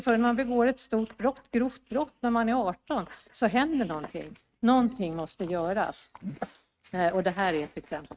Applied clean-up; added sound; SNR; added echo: neural mask model RNNoise.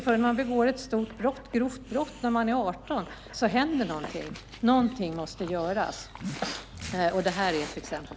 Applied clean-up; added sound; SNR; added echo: none; Dog; 15 dB; none.